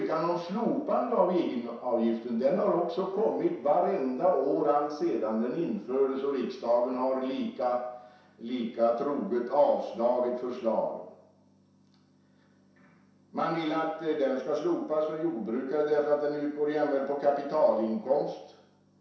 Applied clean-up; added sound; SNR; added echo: none; none; none; reverberation time 0.7 s.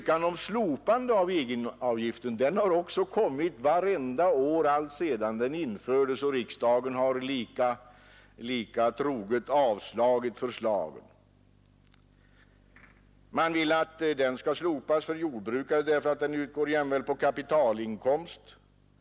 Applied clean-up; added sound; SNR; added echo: none; none; none; none.